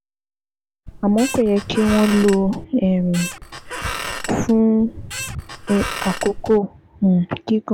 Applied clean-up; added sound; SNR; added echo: none; Squeak; 10 dB; none.